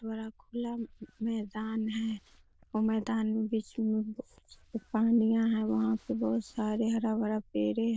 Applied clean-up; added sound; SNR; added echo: neural diffusion model UNIVERSE++.